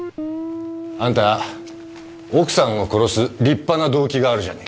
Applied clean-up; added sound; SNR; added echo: none; Guitar; 13 dB; none.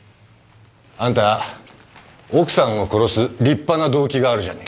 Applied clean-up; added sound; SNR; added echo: none; none; none; none.